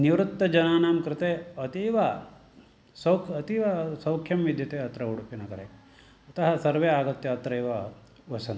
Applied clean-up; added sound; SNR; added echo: none; none; none; none.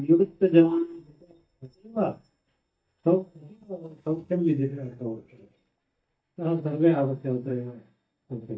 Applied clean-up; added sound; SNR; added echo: neural mask model DeepFilterNet 3.